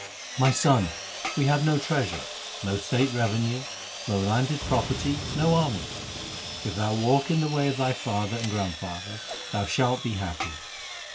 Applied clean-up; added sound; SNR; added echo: none; Boom + Sawing; 9 dB; none.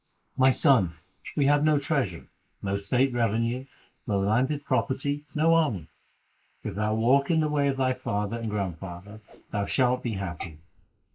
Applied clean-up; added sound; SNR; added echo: neural mask model Resemble Enhance denoiser.